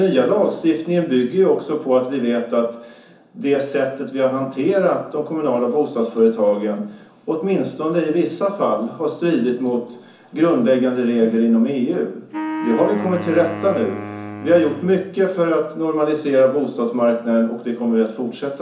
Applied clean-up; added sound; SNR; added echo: none; Wind instrument, woodwind instrument; 10 dB; reverberation time 0.7 s.